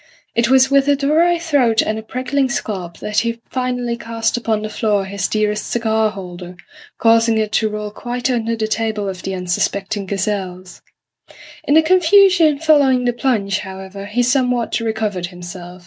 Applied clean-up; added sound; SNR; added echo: none; none; none; none.